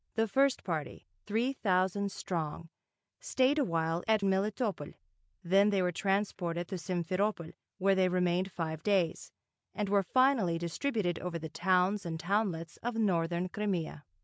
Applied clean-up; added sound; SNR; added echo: none; none; none; none.